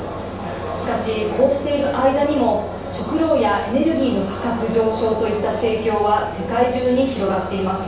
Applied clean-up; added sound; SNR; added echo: none; Bus; 16 dB; reverberation time 0.7 s.